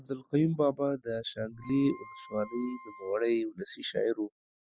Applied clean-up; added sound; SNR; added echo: none; Wind instrument, woodwind instrument; 20 dB; none.